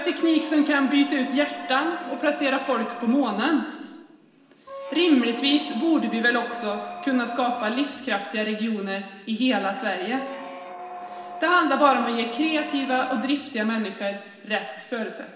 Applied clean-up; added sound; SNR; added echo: none; Squeak; 12 dB; reverberation time 1.3 s.